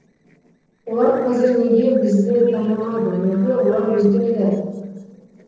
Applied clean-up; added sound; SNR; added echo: neural separator model SepFormer DNS4.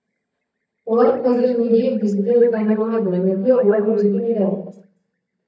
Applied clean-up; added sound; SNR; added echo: neural mask model DeepFilterNet 3.